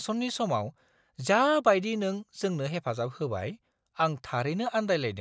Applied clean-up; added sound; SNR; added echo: none; none; none; none.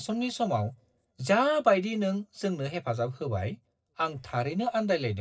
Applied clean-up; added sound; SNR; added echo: neural separator model SepFormer DNS4.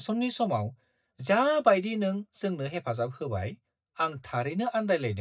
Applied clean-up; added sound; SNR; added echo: neural mask model DeepFilterNet 3.